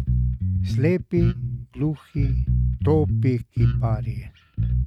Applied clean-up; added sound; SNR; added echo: neural mask model RNNoise.